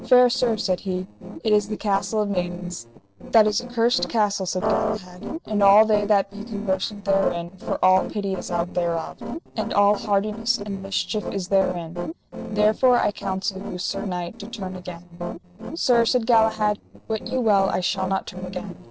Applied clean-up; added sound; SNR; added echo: neural separator model SepFormer DNS4.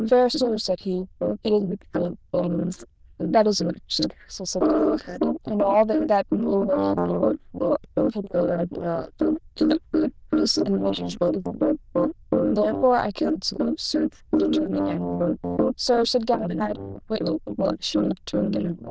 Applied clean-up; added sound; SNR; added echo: neural diffusion model UNIVERSE++.